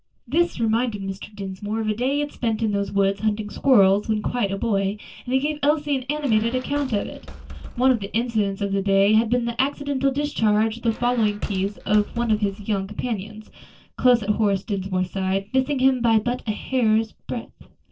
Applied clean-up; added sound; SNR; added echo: neural separator model SepFormer DNS4.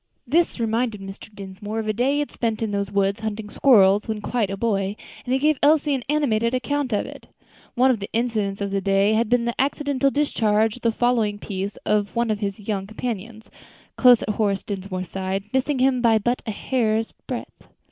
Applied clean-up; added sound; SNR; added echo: none; none; none; none.